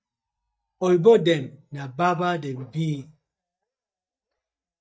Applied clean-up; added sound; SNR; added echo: neural mask model DeepFilterNet 3.